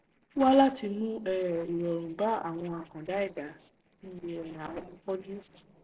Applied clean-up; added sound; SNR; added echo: neural separator model SepFormer DNS4.